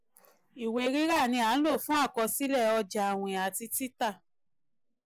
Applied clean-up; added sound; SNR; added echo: neural mask model Resemble Enhance denoiser.